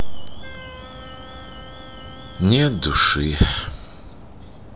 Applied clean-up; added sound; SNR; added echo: none; Alarm + Wind instrument, woodwind instrument; 18 dB; none.